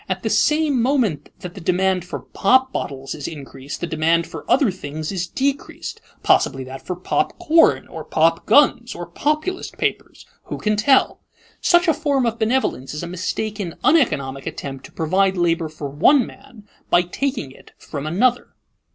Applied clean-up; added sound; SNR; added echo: none; none; none; none.